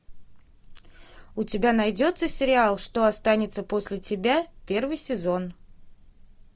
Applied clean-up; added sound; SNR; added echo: none; none; none; none.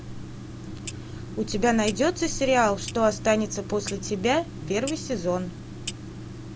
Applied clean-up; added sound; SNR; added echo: none; Clock; 10 dB; none.